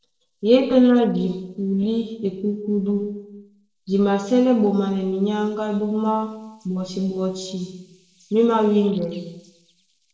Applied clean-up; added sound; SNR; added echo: neural separator model SepFormer DNS4.